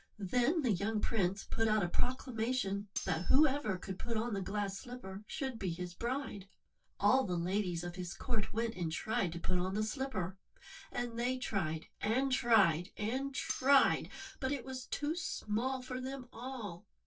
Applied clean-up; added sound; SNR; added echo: neural separator model SepFormer DNS4.